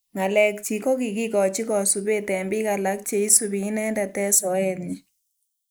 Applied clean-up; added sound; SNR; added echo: neural mask model Resemble Enhance denoiser.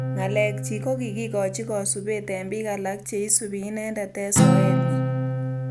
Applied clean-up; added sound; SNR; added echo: none; Acoustic guitar; -2 dB; none.